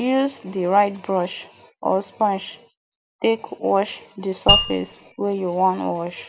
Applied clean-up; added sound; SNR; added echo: none; Mallet percussion; -2 dB; none.